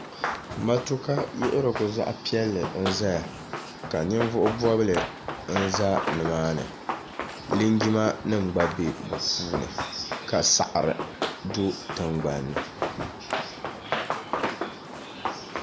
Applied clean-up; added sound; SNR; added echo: none; Run; 6 dB; none.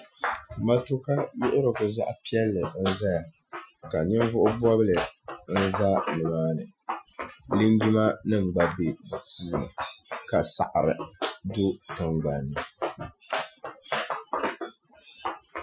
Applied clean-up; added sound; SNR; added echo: classical method Wiener filter.